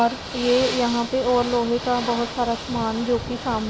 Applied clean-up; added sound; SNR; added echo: none; Ocean / Boat, Water vehicle; 10 dB; none.